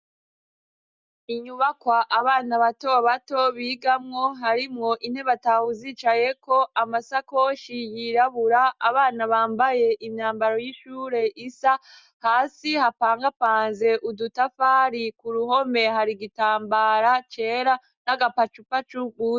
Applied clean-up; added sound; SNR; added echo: none; none; none; none.